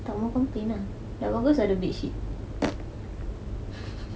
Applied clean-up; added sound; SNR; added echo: none; Bass drum; 19 dB; none.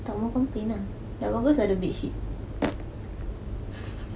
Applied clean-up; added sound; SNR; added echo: none; none; none; none.